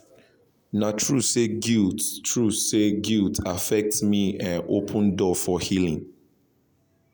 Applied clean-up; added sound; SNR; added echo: none; none; none; none.